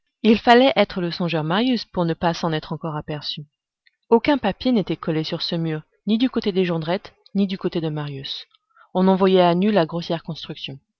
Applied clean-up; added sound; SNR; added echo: none; none; none; none.